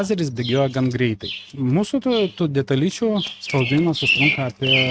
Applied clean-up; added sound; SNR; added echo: neural mask model RNNoise.